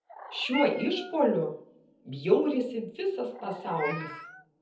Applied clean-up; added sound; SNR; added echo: none; Meow; 14 dB; reverberation time 0.7 s.